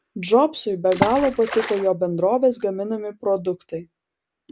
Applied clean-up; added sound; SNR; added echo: none; Water / Splash, splatter; 5 dB; none.